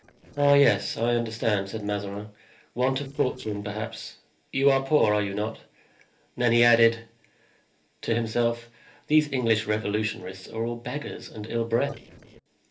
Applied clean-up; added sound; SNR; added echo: neural separator model SepFormer DNS4.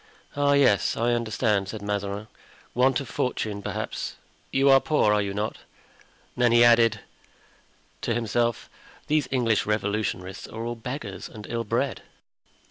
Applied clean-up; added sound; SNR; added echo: none; none; none; none.